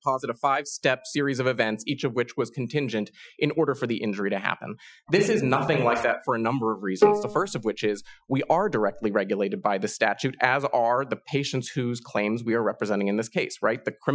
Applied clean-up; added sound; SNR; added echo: classical method Wiener filter.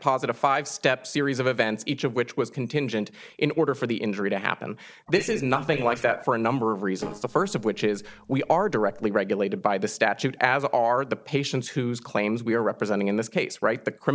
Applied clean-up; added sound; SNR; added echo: neural separator model SepFormer DNS4.